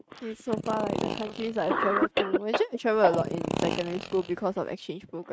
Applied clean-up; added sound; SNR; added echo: neural mask model RNNoise.